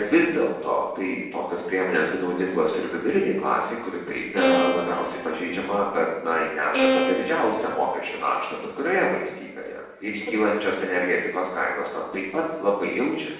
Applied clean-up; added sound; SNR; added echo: none; Bowed string instrument; 1 dB; reverberation time 0.8 s.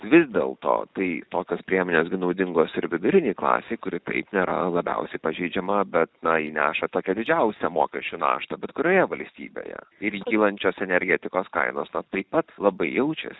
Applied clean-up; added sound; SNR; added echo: none; none; none; none.